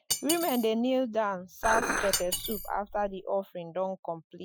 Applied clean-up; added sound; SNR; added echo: classical method Wiener filter.